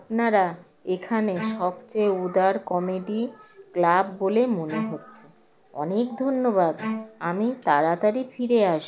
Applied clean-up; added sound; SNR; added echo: none; Bowed string instrument; 12 dB; none.